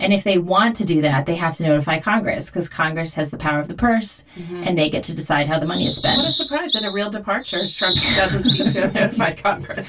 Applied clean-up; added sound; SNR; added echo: none; Bird vocalization, bird call, bird song; 4 dB; reverberation time 0.1 s.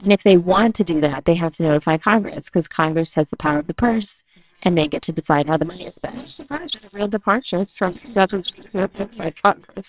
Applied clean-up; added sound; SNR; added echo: neural separator model SepFormer WHAMR!.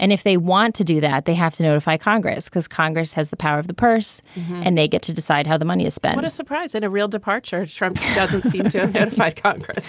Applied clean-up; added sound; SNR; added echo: none; none; none; none.